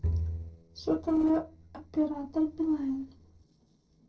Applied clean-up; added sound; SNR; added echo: neural separator model SepFormer DNS4.